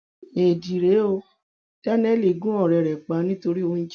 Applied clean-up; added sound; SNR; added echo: none; none; none; none.